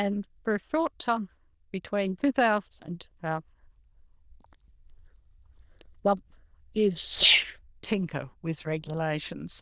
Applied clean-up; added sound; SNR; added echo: neural diffusion model UNIVERSE++.